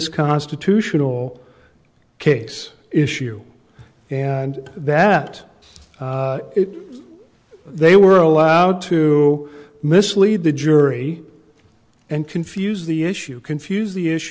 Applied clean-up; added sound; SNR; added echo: none; none; none; none.